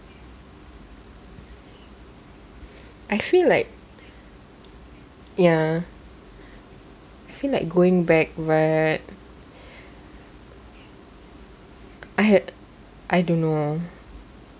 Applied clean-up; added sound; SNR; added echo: none; none; none; none.